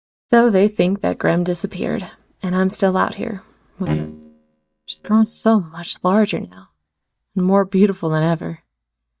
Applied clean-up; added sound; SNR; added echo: neural mask model DeepFilterNet 3.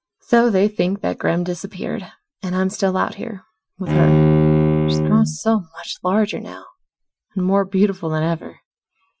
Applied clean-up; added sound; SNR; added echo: classical method Wiener filter.